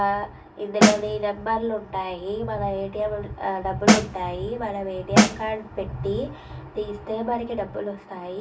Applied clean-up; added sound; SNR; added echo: none; Snare drum; -5 dB; reverberation time 0.2 s.